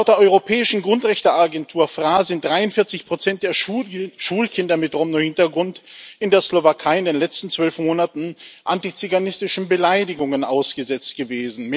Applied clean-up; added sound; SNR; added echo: none; none; none; none.